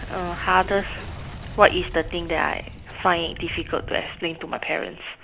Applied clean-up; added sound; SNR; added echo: none; Boom; 12 dB; none.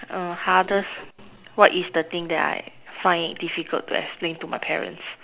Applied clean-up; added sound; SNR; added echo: none; none; none; none.